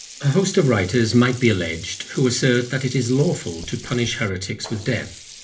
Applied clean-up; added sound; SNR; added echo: none; Sink (filling or washing); 19 dB; reverberation time 0.3 s.